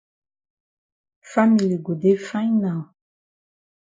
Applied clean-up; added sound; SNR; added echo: neural mask model Resemble Enhance denoiser.